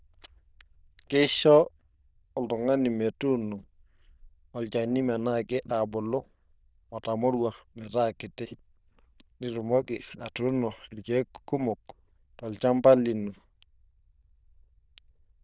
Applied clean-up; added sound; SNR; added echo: neural diffusion model UNIVERSE++.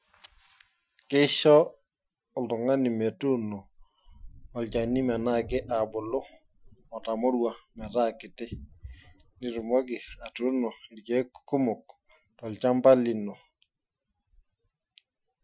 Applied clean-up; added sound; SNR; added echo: classical method Wiener filter.